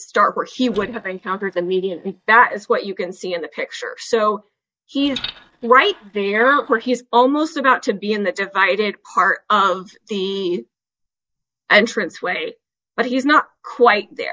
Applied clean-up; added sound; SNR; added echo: neural mask model DeepFilterNet 3.